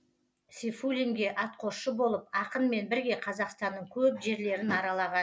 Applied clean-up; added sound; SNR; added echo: none; none; none; none.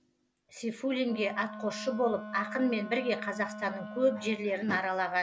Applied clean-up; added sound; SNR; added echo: none; Wind instrument, woodwind instrument; 12 dB; none.